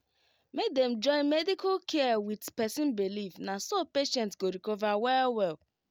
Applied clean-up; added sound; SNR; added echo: none; none; none; none.